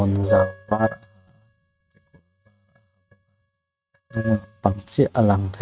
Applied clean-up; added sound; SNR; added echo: neural mask model RNNoise.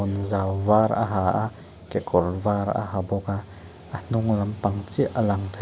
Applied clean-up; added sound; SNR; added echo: none; none; none; none.